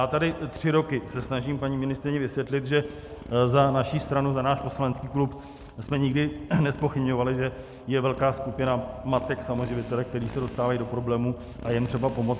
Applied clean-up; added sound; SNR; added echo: none; Motorcycle; 16 dB; none.